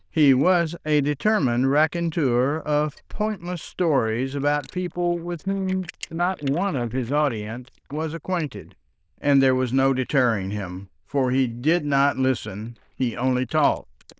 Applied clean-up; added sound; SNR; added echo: neural diffusion model UNIVERSE++.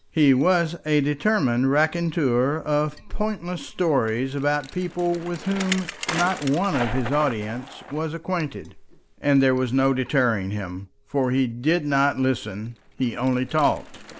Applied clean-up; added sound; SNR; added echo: none; Liquid + Bicycle; 13 dB; none.